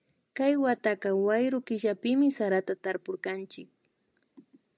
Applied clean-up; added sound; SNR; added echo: none; none; none; none.